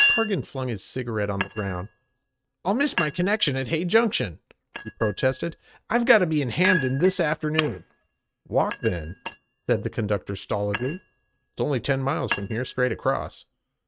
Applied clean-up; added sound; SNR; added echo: neural mask model RNNoise.